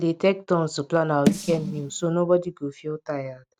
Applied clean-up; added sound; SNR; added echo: neural mask model RNNoise.